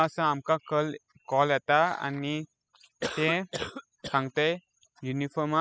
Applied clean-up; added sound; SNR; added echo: classical method spectral subtraction.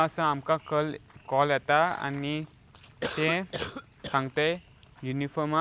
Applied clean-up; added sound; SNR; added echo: none; Cough; 8 dB; none.